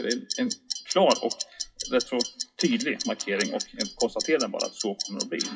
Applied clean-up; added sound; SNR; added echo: classical method WPE with log-MMSE.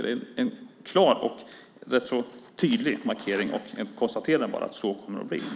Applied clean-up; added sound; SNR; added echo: none; none; none; none.